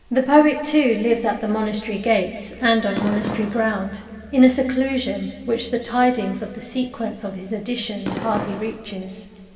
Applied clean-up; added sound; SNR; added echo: none; Fireworks; 10 dB; reverberation time 2.3 s.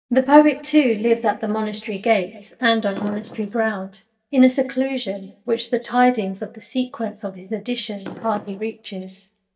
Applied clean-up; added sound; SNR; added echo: neural mask model DeepFilterNet 3.